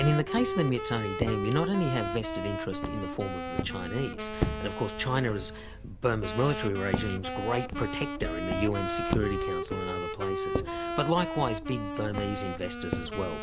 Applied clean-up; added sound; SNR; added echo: none; Walk, footsteps + Wind instrument, woodwind instrument; 2 dB; none.